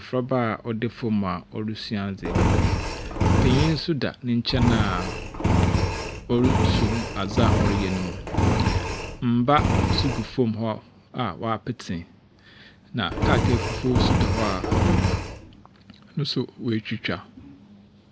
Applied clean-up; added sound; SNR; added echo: none; Engine; -2 dB; none.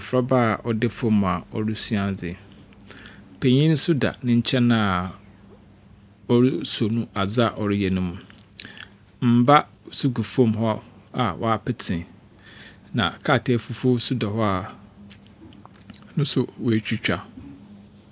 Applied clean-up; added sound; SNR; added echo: none; none; none; none.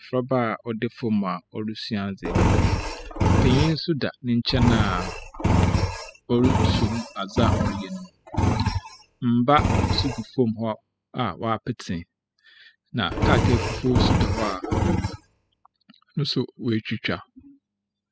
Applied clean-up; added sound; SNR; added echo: classical method spectral subtraction.